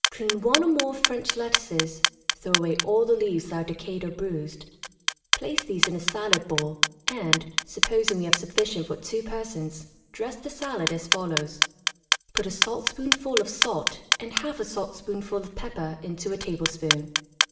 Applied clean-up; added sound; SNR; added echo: none; Clock; -1 dB; reverberation time 1.1 s.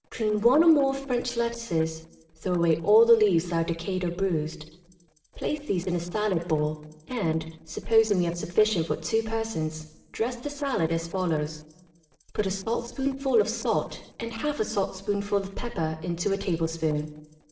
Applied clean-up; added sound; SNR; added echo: neural separator model SepFormer DNS4.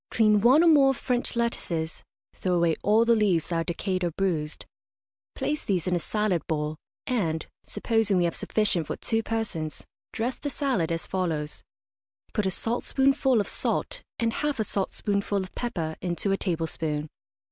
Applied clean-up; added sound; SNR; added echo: none; none; none; none.